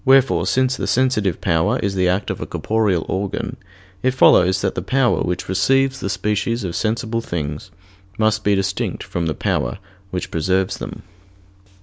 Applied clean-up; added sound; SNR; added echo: none; none; none; none.